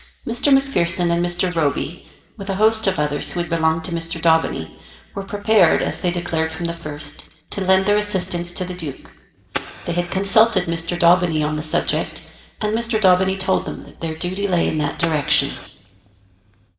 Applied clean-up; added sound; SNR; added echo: none; Fire; 14 dB; reverberation time 0.9 s.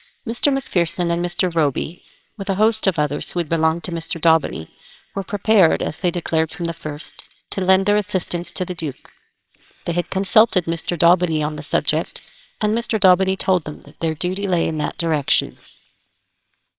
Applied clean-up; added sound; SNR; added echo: neural separator model SepFormer WHAMR!.